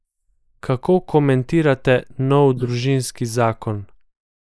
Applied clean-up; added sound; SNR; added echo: neural mask model Resemble Enhance denoiser.